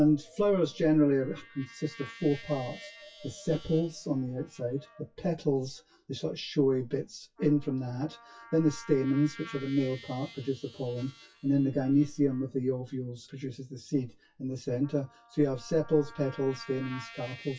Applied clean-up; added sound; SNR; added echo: classical method WPE with log-MMSE.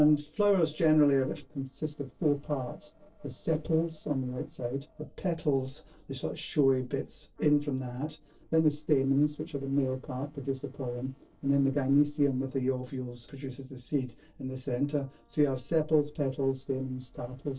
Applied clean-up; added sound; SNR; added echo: neural separator model SepFormer DNS4.